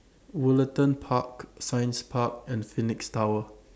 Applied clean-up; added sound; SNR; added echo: none; none; none; none.